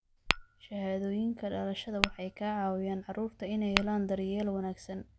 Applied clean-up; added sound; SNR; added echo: none; Tap / Glass; 6 dB; none.